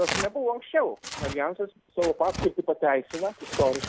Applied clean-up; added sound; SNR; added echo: none; Tearing; 9 dB; none.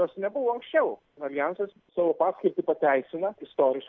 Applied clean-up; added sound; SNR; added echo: none; none; none; none.